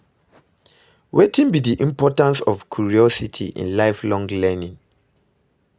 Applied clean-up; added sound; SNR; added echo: none; none; none; none.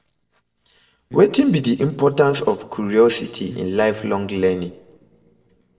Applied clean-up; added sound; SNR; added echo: neural separator model SepFormer DNS4.